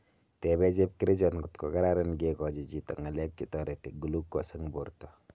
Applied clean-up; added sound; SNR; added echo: none; none; none; none.